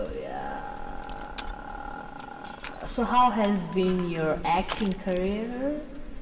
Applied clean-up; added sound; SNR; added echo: none; Crushing; 10 dB; reverberation time 2.3 s.